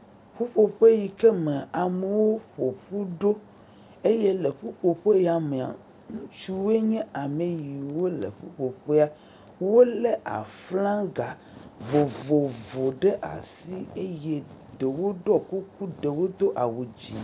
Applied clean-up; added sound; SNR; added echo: none; none; none; none.